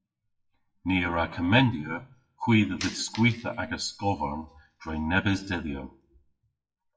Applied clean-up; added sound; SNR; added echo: classical method WPE with log-MMSE.